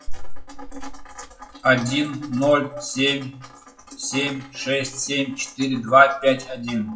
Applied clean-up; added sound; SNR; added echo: classical method WPE with log-MMSE.